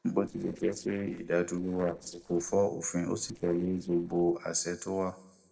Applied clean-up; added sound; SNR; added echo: neural separator model SepFormer DNS4.